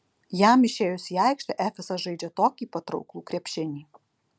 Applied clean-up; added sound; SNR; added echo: none; none; none; none.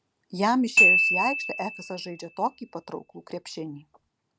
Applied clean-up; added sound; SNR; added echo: none; Glockenspiel; -5 dB; none.